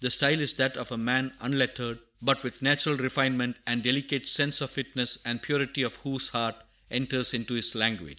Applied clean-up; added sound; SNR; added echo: none; none; none; none.